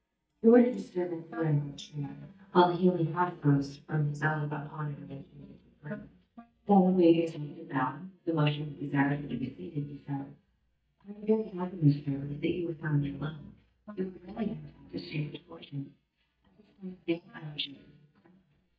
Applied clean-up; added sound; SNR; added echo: neural mask model DeepFilterNet 3.